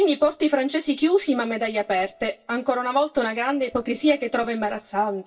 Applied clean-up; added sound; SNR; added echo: neural separator model SepFormer DNS4.